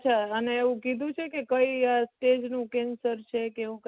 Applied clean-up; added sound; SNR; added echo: none; none; none; none.